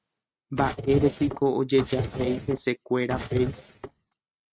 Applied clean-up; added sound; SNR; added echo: neural mask model RNNoise.